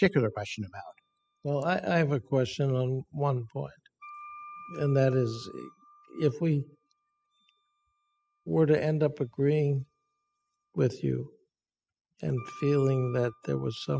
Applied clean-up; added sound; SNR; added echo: classical method spectral subtraction.